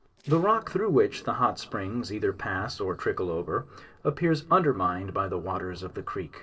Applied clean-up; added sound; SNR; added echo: neural separator model SepFormer DNS4.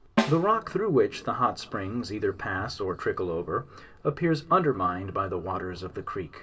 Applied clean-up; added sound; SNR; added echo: none; Snare drum; 4 dB; reverberation time 2.1 s.